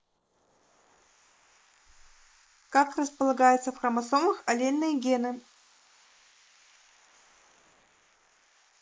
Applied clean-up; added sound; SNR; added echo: neural mask model Resemble Enhance denoiser.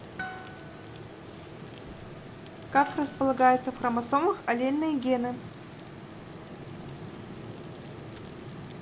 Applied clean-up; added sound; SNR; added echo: none; Fire + Harp; 13 dB; none.